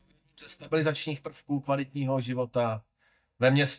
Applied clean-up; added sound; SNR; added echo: neural mask model DeepFilterNet 3.